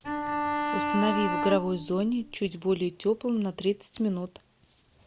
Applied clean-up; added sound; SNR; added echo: none; Bowed string instrument; 1 dB; none.